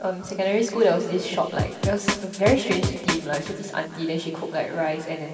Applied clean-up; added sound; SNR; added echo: none; Drum; 3 dB; reverberation time 2.4 s.